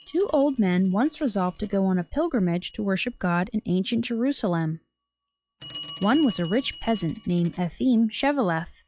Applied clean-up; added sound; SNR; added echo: classical method log-MMSE.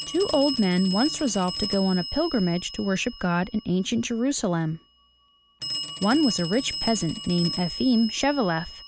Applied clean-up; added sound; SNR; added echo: none; Telephone; 9 dB; none.